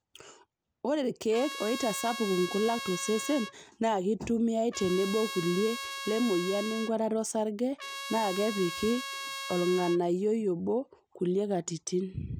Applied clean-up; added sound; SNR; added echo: none; Trumpet; 9 dB; none.